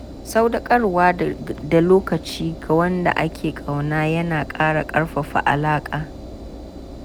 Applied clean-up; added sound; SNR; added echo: none; Engine; 14 dB; none.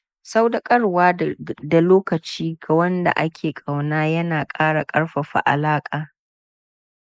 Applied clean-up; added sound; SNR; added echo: neural mask model Resemble Enhance denoiser.